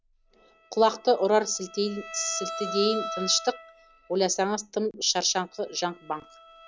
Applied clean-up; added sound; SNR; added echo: none; Bowed string instrument; 12 dB; none.